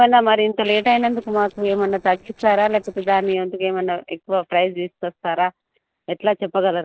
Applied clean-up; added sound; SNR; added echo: neural separator model SepFormer DNS4.